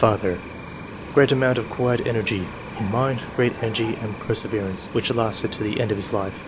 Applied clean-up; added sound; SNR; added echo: none; Cricket; 11 dB; none.